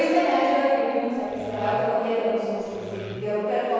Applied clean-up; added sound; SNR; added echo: neural separator model SepFormer DNS4.